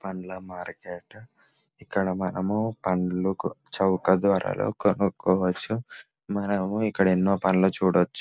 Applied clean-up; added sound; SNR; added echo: none; none; none; none.